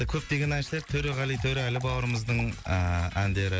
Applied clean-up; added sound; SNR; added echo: none; Fill (with liquid) / Water; 20 dB; none.